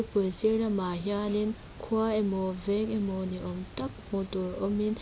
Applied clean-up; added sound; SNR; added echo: none; none; none; none.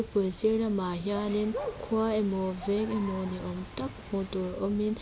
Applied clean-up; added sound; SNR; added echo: none; Bird; 13 dB; none.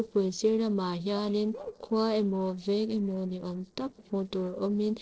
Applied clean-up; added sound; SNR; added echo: neural separator model SepFormer DNS4.